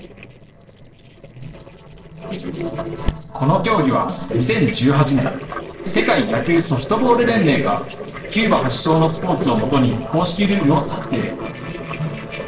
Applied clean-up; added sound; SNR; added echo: neural separator model SepFormer DNS4.